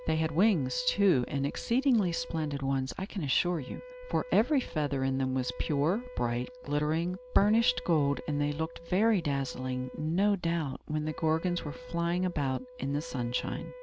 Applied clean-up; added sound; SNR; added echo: none; Wind instrument, woodwind instrument; 17 dB; none.